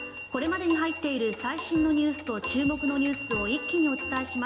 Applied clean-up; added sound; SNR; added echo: none; Clock; 0 dB; reverberation time 1.6 s.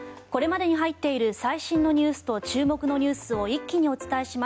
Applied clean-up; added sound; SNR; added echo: none; none; none; none.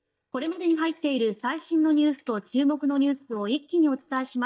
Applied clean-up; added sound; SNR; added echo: neural mask model DeepFilterNet 3.